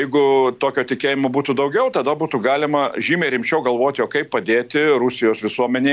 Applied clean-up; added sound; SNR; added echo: none; none; none; none.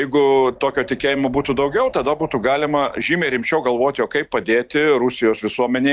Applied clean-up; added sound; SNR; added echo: neural mask model DeepFilterNet 3.